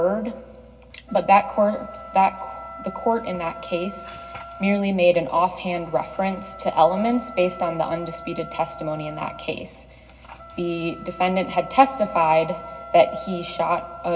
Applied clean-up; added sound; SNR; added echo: none; Wind instrument, woodwind instrument; 17 dB; reverberation time 0.4 s.